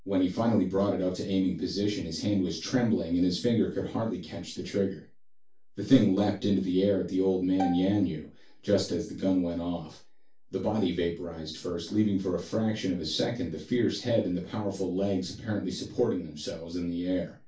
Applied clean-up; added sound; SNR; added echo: none; Bowed string instrument; 10 dB; reverberation time 0.2 s.